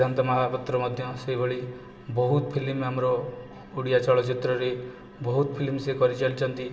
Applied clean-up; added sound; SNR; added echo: none; none; none; reverberation time 2.2 s.